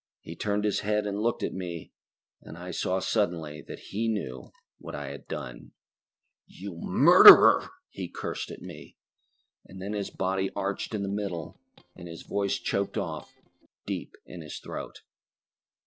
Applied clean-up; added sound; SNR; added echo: neural separator model SepFormer DNS4.